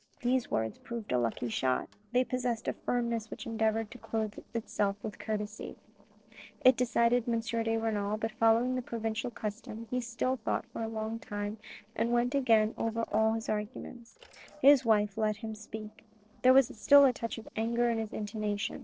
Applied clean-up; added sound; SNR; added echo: neural separator model SepFormer DNS4.